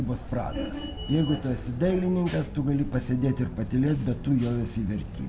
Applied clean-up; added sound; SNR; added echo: none; Aircraft; 14 dB; none.